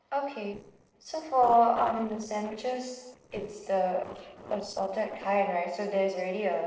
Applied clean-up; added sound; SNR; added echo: neural separator model SepFormer DNS4.